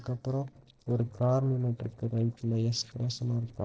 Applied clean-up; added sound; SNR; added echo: neural separator model SepFormer DNS4.